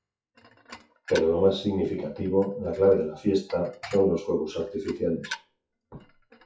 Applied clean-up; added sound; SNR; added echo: classical method WPE with log-MMSE.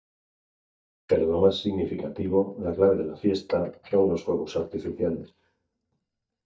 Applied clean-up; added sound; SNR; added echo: neural mask model DeepFilterNet 3.